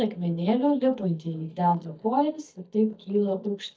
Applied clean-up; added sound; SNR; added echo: neural mask model DeepFilterNet 3.